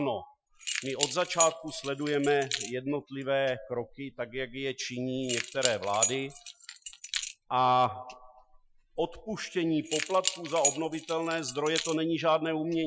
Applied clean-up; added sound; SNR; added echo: classical method Wiener filter.